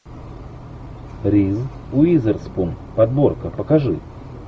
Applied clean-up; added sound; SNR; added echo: none; none; none; none.